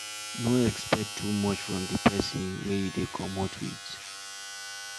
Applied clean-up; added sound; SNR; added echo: none; Domestic sounds, home sounds; 8 dB; none.